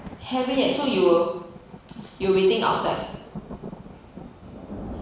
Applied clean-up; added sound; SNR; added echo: none; Thunder; 14 dB; reverberation time 0.9 s.